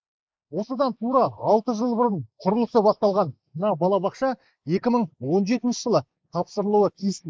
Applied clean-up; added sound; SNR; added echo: neural mask model Resemble Enhance denoiser.